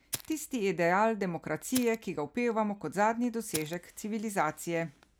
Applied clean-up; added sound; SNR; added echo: none; Fire; 15 dB; none.